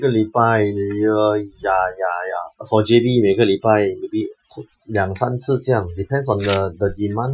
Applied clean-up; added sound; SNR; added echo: classical method Wiener filter.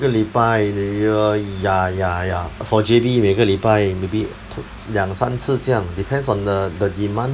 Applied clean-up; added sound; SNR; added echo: none; none; none; none.